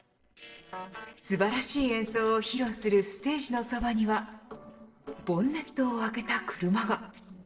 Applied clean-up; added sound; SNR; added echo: neural separator model SepFormer DNS4.